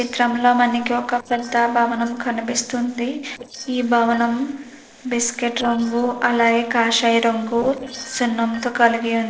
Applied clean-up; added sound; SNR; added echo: neural separator model SepFormer DNS4.